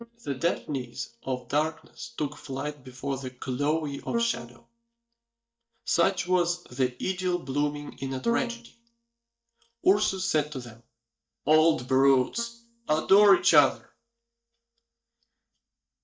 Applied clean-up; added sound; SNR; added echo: neural mask model DeepFilterNet 3.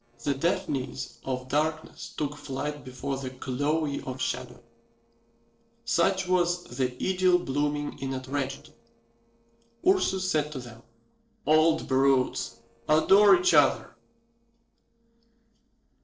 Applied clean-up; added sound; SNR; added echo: neural separator model SepFormer DNS4.